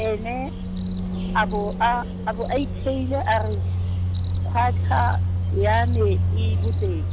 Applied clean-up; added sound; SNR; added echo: none; Cricket; -3 dB; none.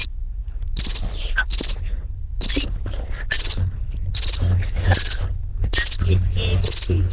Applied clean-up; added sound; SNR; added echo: neural diffusion model UNIVERSE++.